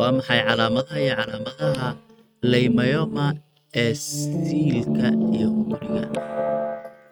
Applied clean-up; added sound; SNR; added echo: neural mask model RNNoise.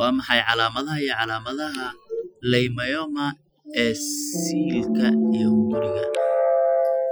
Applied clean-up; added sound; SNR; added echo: classical method Wiener filter.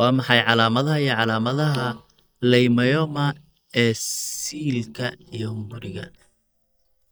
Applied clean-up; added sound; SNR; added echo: neural mask model DeepFilterNet 3.